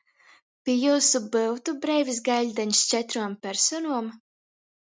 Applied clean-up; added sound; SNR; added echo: none; none; none; none.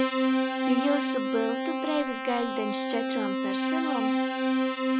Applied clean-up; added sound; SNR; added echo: none; Keyboard (musical); -3 dB; none.